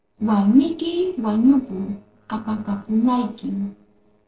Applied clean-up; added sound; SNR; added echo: neural separator model SepFormer DNS4.